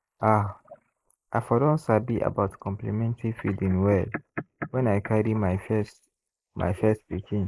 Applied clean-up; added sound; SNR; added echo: neural mask model Resemble Enhance denoiser.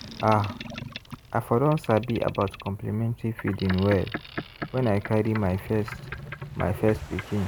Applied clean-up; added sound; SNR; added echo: none; Boat, Water vehicle; 12 dB; none.